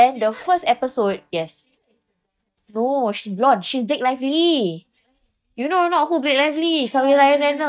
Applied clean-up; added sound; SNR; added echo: neural mask model DeepFilterNet 3.